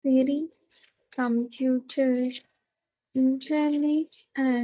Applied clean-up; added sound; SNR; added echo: neural mask model DeepFilterNet 3.